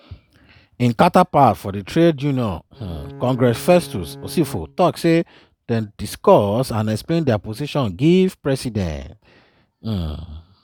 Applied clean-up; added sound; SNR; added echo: none; Bowed string instrument; 18 dB; none.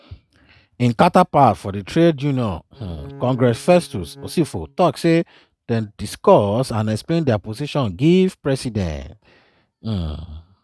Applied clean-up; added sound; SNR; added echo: neural mask model RNNoise.